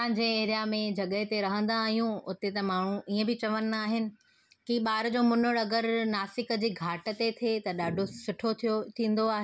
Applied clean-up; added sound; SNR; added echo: none; none; none; none.